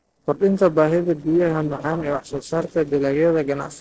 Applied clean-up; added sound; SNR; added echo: neural separator model SepFormer DNS4.